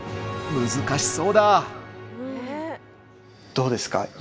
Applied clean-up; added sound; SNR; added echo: none; none; none; none.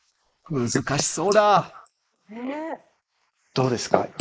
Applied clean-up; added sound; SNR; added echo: neural mask model Resemble Enhance denoiser.